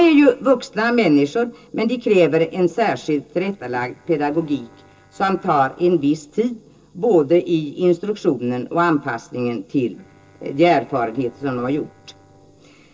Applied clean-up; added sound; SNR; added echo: neural separator model SepFormer DNS4.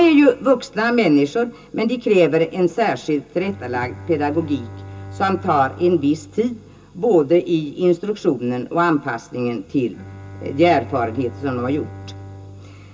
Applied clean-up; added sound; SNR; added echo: none; Bowed string instrument; 19 dB; reverberation time 0.2 s.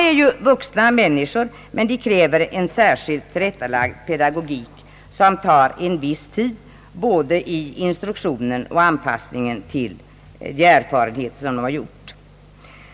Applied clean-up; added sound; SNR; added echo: none; none; none; none.